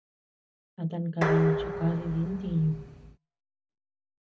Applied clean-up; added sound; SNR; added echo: none; Dishes, pots, and pans; 3 dB; reverberation time 0.4 s.